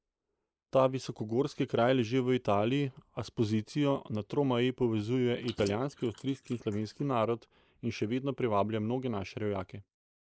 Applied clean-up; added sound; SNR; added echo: neural mask model Resemble Enhance denoiser.